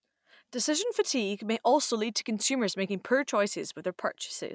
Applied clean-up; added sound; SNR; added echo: none; none; none; none.